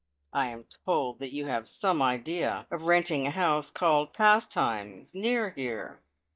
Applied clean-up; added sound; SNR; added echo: neural mask model DeepFilterNet 3.